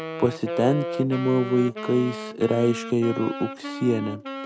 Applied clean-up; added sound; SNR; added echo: none; Wind instrument, woodwind instrument; 9 dB; none.